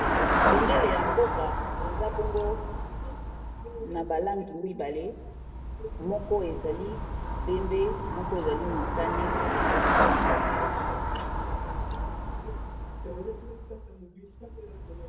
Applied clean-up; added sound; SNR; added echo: none; Traffic noise, roadway noise / Bicycle; -4 dB; reverberation time 1.1 s.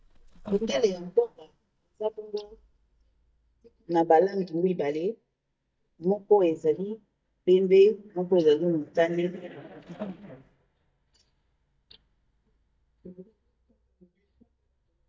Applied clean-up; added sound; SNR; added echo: neural mask model DeepFilterNet 3.